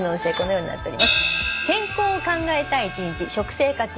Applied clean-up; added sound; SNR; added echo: none; Crash cymbal; 1 dB; none.